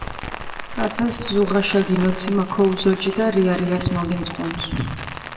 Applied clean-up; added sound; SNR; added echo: none; Rain; 10 dB; reverberation time 1.2 s.